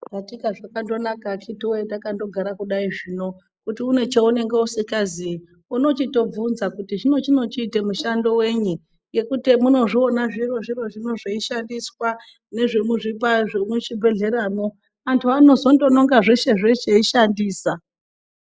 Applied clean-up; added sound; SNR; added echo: neural mask model Resemble Enhance denoiser.